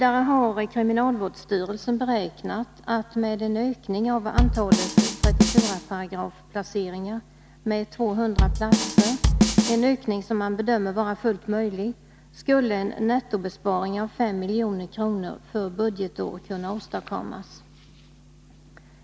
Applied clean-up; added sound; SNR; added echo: none; Drum kit; -4 dB; none.